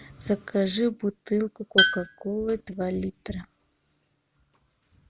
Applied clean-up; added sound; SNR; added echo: none; Tools; 0 dB; none.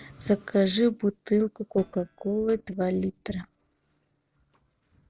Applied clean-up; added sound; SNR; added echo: neural separator model SepFormer DNS4.